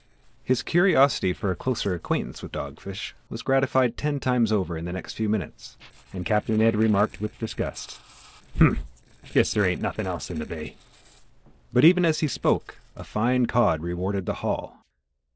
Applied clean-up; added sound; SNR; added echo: neural separator model SepFormer DNS4.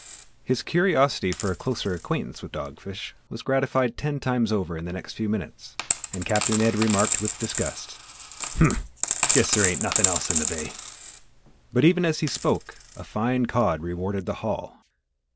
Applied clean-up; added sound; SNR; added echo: none; Coin (dropping); 5 dB; none.